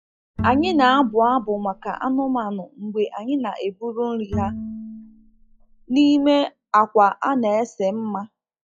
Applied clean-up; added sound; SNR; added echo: classical method log-MMSE.